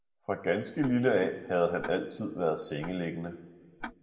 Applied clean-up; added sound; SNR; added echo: none; Tick-tock; 18 dB; reverberation time 1.5 s.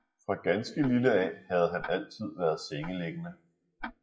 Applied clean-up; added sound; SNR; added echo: classical method WPE with log-MMSE.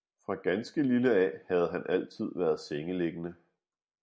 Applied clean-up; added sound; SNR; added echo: none; none; none; none.